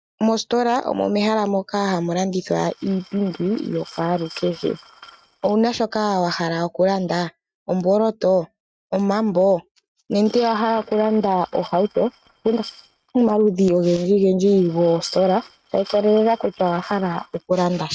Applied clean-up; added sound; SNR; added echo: neural mask model RNNoise.